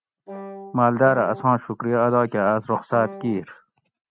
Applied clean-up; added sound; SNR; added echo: neural mask model RNNoise.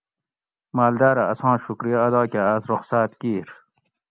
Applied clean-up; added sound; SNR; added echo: none; none; none; none.